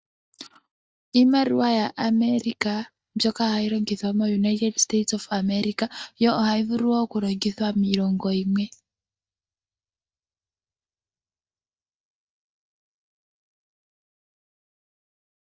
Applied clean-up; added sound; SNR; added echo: neural mask model DeepFilterNet 3.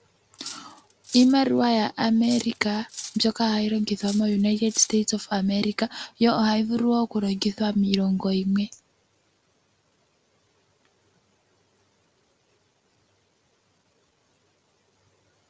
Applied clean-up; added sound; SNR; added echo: none; Cutlery, silverware; 17 dB; none.